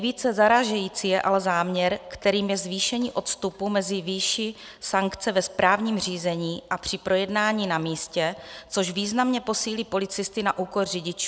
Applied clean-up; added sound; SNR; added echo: none; none; none; none.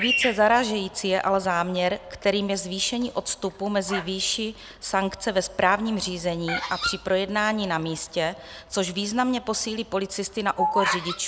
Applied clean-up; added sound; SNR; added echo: none; Bird vocalization, bird call, bird song; 8 dB; none.